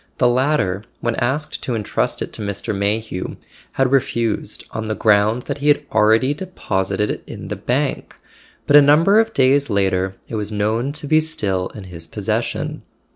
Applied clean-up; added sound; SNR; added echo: none; none; none; none.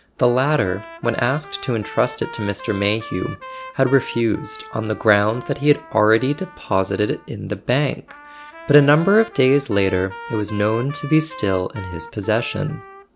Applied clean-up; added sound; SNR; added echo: none; Trumpet; 17 dB; none.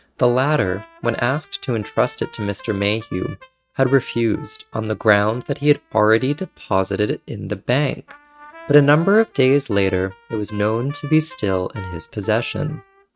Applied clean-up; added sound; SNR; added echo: neural mask model RNNoise.